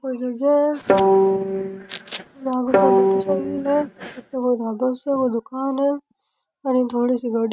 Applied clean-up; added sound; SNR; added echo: neural mask model RNNoise.